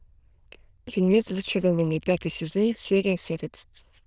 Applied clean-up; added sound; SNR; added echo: neural diffusion model UNIVERSE++.